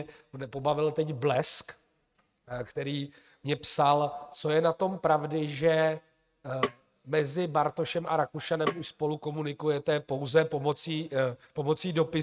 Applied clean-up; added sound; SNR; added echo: neural mask model RNNoise.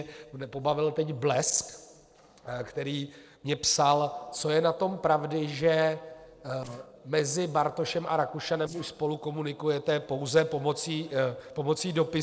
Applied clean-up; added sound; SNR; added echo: neural separator model SepFormer DNS4.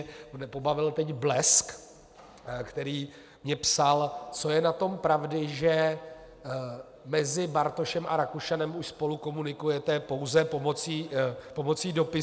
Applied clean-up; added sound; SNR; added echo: none; none; none; none.